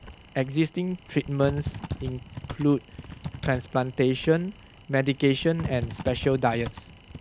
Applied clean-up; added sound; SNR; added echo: none; Typing; 11 dB; none.